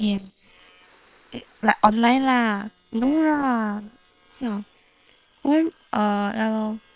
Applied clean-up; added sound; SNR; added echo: neural separator model SepFormer WHAM!.